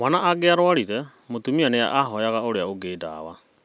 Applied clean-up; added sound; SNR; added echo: none; none; none; none.